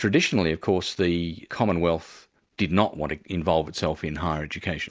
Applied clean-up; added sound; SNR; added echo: none; none; none; none.